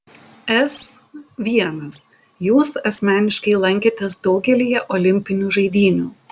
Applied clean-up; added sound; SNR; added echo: none; none; none; none.